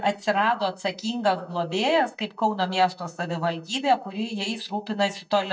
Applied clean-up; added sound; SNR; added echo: neural mask model DeepFilterNet 3.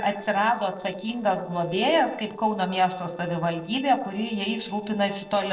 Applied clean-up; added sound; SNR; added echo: neural separator model SepFormer DNS4.